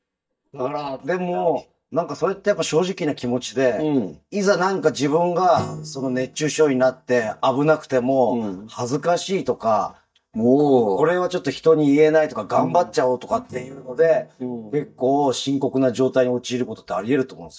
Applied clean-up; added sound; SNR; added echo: neural mask model DeepFilterNet 3.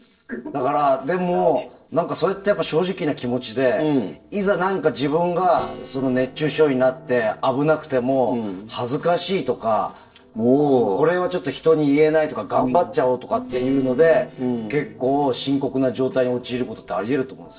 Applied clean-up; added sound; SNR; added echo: neural separator model SepFormer DNS4.